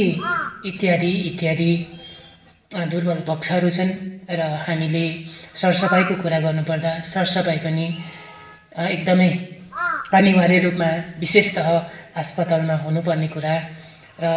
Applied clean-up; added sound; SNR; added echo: none; Crow; 11 dB; reverberation time 0.9 s.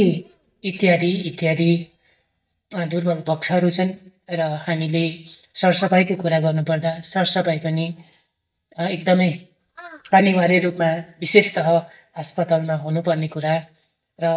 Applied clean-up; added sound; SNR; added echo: neural mask model DeepFilterNet 3.